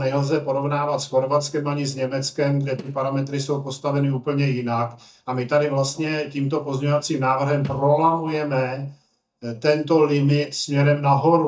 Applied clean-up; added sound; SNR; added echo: neural mask model DeepFilterNet 3.